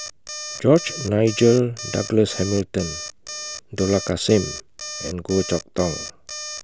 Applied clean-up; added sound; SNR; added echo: none; Alarm; 11 dB; none.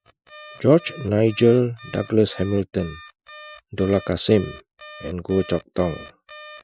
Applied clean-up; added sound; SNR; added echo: classical method Wiener filter.